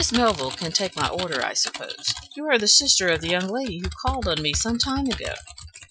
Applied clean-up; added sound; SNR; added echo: classical method Wiener filter.